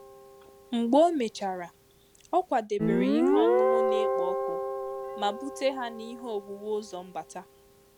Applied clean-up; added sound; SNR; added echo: none; Guitar; -1 dB; none.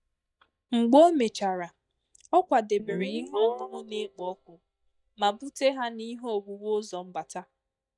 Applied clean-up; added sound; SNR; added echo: neural mask model DeepFilterNet 3.